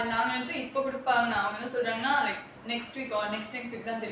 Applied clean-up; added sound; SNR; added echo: none; none; none; none.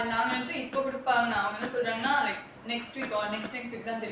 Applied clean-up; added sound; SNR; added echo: none; Cough; 15 dB; none.